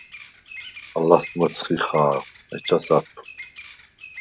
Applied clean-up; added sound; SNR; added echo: none; Bird vocalization, bird call, bird song; 17 dB; none.